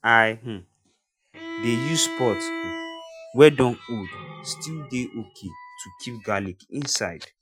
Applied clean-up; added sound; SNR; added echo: classical method Wiener filter.